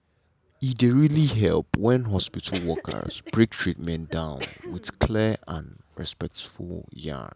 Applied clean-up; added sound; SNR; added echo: none; Cough; 16 dB; none.